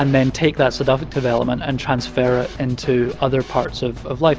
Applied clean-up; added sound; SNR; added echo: none; Snare drum / Drum kit; 16 dB; none.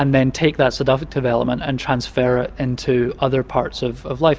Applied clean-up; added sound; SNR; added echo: none; none; none; none.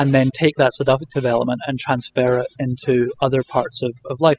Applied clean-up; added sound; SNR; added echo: classical method spectral subtraction.